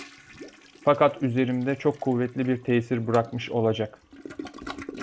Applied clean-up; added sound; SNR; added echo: none; Toilet flush; 17 dB; none.